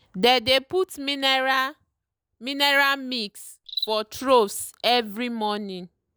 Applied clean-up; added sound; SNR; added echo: none; Cricket; 19 dB; none.